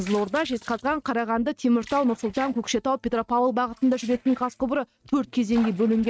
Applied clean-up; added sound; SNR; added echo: neural mask model RNNoise.